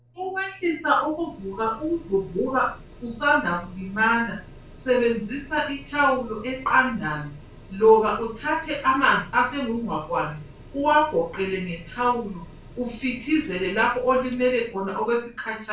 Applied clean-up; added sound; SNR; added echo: none; Mechanical fan; 20 dB; reverberation time 0.3 s.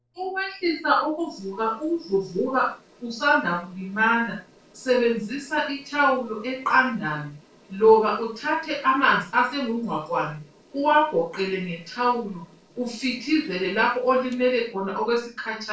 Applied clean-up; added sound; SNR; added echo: neural separator model SepFormer DNS4.